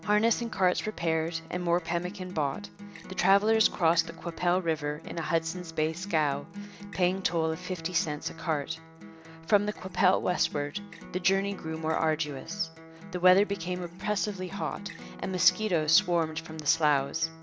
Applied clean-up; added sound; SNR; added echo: none; Acoustic guitar; 15 dB; none.